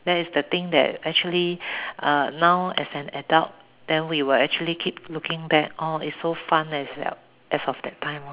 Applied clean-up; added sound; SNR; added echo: none; none; none; none.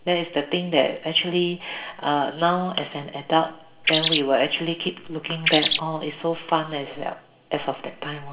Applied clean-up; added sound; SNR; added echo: none; Bird; -3 dB; reverberation time 0.6 s.